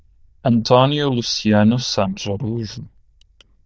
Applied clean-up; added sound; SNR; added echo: neural diffusion model UNIVERSE++.